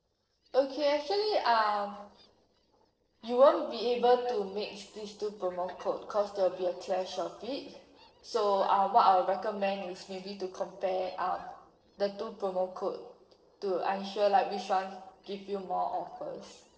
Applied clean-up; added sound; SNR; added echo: neural separator model SepFormer DNS4.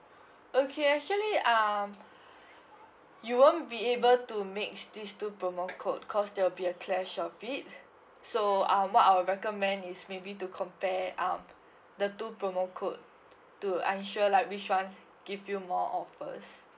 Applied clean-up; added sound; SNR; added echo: none; none; none; none.